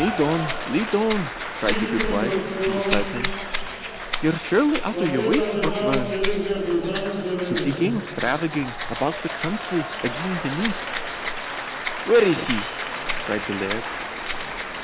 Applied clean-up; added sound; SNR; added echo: none; Applause + Rattle (instrument); 1 dB; none.